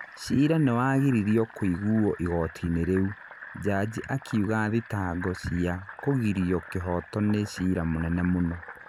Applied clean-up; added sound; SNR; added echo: none; Fill (with liquid); 17 dB; none.